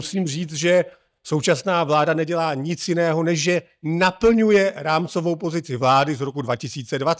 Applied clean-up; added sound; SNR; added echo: neural mask model DeepFilterNet 3.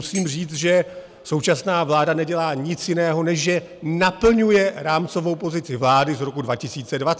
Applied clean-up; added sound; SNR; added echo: none; Dishes, pots, and pans; 18 dB; none.